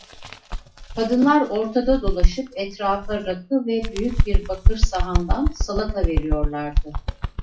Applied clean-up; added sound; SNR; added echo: classical method WPE with log-MMSE.